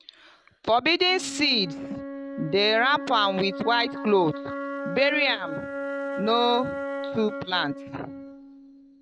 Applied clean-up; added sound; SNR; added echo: neural mask model RNNoise.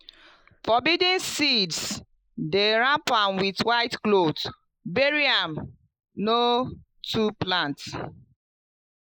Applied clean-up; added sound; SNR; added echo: neural mask model Resemble Enhance denoiser.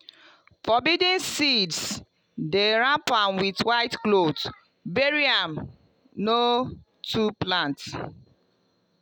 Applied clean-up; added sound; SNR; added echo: none; none; none; none.